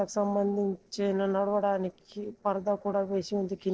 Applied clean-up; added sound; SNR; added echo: neural separator model SepFormer DNS4.